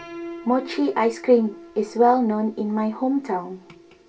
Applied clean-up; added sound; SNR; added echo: none; Piano; 19 dB; reverberation time 0.2 s.